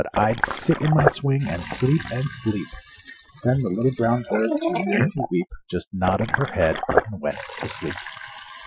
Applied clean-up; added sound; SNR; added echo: classical method Wiener filter.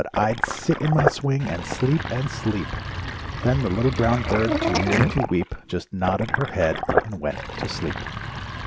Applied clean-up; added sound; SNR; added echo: none; Sink (filling or washing); 2 dB; none.